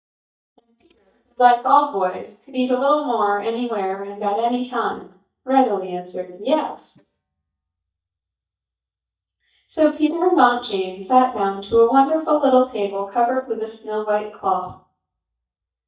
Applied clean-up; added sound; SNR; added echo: neural mask model DeepFilterNet 3.